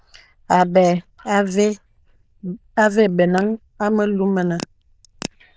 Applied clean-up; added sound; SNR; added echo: neural diffusion model UNIVERSE++.